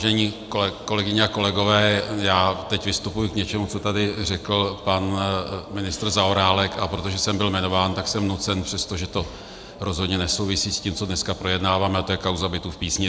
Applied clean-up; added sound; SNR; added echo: none; none; none; none.